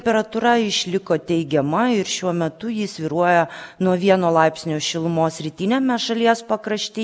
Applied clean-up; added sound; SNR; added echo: none; none; none; none.